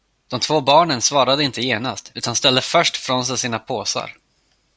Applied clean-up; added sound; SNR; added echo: none; none; none; none.